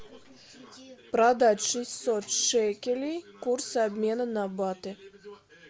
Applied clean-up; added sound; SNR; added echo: none; none; none; none.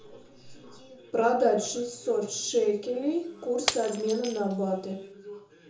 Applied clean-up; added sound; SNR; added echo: none; Shatter; 11 dB; reverberation time 0.6 s.